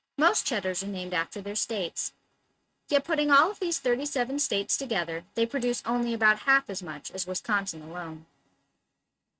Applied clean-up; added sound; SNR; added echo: neural mask model RNNoise.